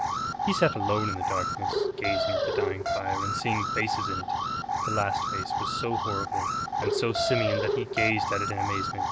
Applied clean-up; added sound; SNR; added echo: none; Alarm; -3 dB; none.